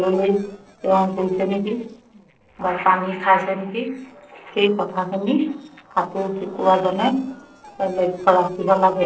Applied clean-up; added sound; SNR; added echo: neural separator model SepFormer DNS4.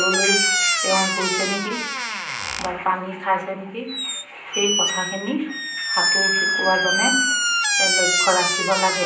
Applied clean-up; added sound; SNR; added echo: none; Squeak; -3 dB; reverberation time 0.6 s.